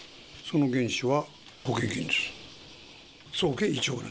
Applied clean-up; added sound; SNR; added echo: none; none; none; none.